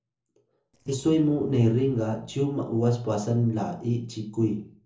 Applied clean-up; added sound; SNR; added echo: neural separator model SepFormer DNS4.